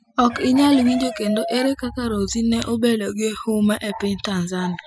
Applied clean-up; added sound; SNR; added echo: classical method spectral subtraction.